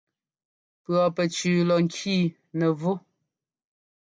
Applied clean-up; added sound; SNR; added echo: none; none; none; none.